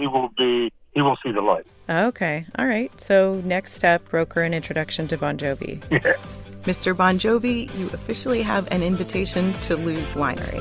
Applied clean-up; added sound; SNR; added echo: none; none; none; none.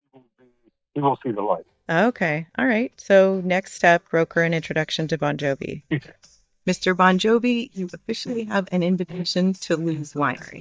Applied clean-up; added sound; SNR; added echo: neural mask model DeepFilterNet 3.